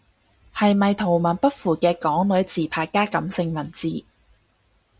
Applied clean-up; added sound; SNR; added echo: none; none; none; none.